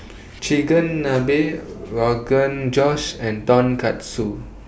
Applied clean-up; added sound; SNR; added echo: none; none; none; none.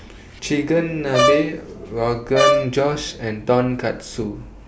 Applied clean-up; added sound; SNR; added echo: none; Brass instrument; -1 dB; none.